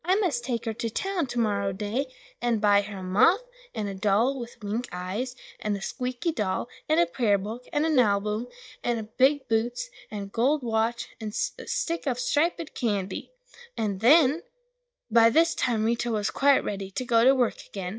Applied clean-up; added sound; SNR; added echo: neural mask model DeepFilterNet 3.